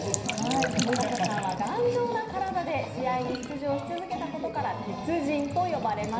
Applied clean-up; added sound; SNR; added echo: none; Trickle, dribble / Sink (filling or washing); 12 dB; reverberation time 0.9 s.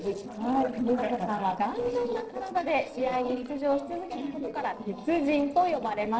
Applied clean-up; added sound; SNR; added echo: neural separator model SepFormer DNS4.